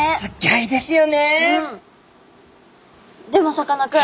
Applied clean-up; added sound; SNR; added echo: none; none; none; none.